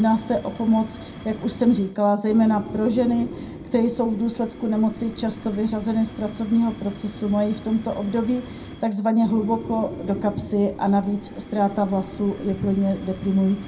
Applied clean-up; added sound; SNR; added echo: none; Fire; 14 dB; reverberation time 0.2 s.